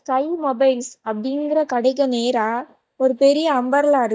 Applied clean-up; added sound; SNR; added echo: neural mask model DeepFilterNet 3.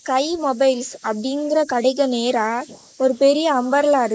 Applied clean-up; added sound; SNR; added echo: neural mask model Resemble Enhance denoiser.